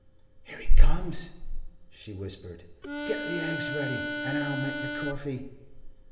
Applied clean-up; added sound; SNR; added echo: none; Harmonica; 9 dB; reverberation time 1.6 s.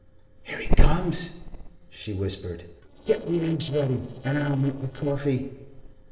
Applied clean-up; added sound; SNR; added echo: neural separator model SepFormer DNS4.